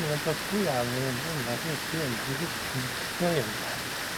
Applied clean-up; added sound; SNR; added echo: none; Water; 1 dB; none.